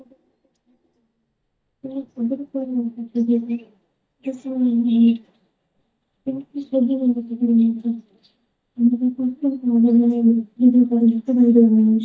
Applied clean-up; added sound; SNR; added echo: neural mask model DeepFilterNet 3.